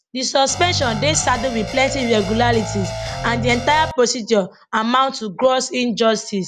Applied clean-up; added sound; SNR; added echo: none; Guitar; 7 dB; none.